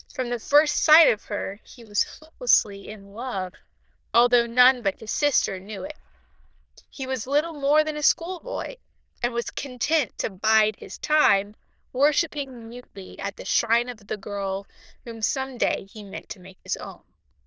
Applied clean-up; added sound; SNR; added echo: neural diffusion model UNIVERSE++.